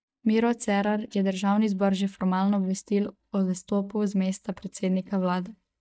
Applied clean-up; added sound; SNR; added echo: neural mask model DeepFilterNet 3.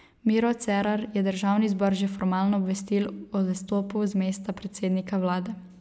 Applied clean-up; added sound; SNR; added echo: none; none; none; none.